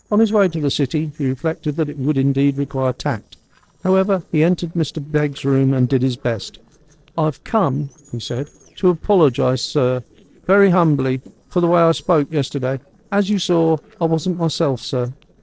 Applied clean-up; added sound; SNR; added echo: neural separator model SepFormer DNS4.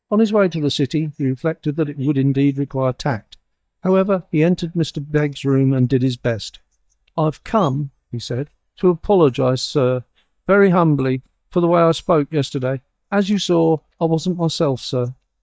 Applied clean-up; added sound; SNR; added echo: neural mask model DeepFilterNet 3.